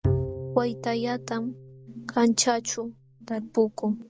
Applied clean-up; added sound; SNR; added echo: none; Bowed string instrument; 7 dB; none.